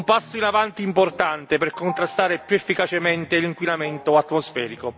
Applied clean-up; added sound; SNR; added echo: none; Organ; 18 dB; none.